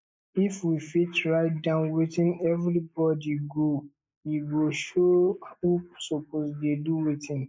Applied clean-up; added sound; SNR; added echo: neural mask model Resemble Enhance denoiser.